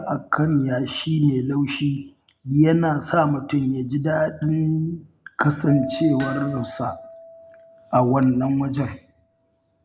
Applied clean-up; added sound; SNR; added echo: none; Hammer + Keyboard (musical); 18 dB; none.